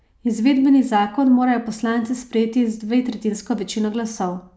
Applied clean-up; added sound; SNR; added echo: none; none; none; none.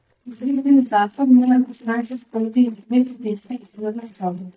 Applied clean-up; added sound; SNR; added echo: neural mask model DeepFilterNet 3.